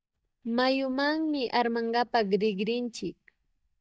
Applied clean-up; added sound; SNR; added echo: neural mask model DeepFilterNet 3.